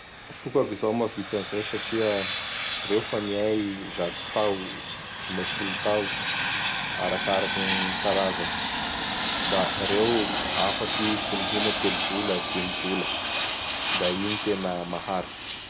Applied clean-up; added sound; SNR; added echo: none; Fixed-wing aircraft, airplane; 0 dB; none.